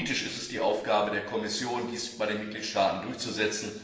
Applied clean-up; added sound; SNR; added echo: neural separator model SepFormer DNS4.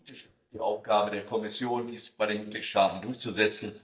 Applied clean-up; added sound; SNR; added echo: neural mask model DeepFilterNet 3.